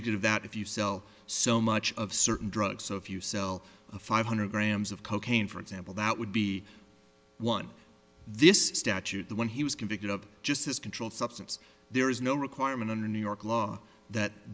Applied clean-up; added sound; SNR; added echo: none; none; none; none.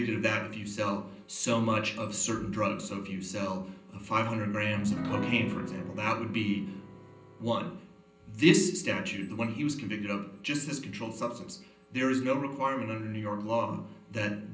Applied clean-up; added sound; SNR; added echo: none; Piano; 9 dB; reverberation time 0.6 s.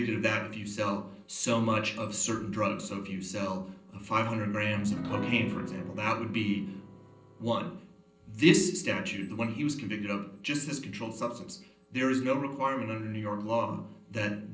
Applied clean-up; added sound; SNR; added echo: neural separator model SepFormer DNS4.